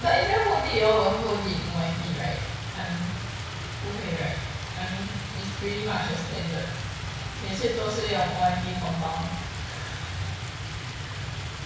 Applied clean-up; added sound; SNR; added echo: none; Stream; 12 dB; reverberation time 1.1 s.